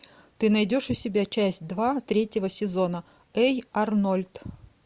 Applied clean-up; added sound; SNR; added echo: none; none; none; none.